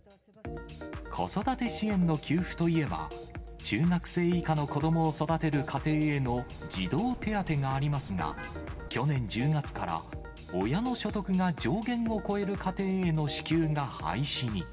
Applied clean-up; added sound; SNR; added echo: none; Car passing by; 16 dB; reverberation time 2.4 s.